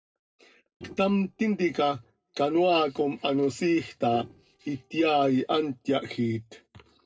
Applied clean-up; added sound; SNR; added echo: neural separator model SepFormer DNS4.